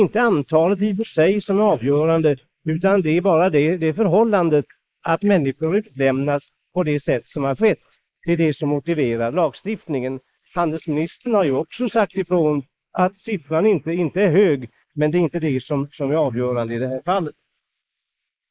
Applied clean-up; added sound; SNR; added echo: neural mask model Resemble Enhance denoiser.